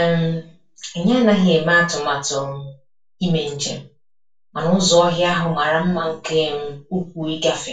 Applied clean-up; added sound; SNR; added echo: none; none; none; reverberation time 0.2 s.